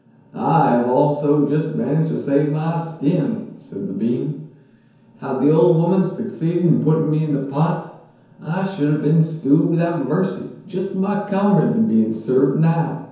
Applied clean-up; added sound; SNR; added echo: none; none; none; reverberation time 0.9 s.